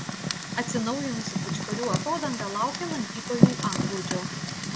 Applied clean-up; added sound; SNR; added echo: none; Fire; -4 dB; none.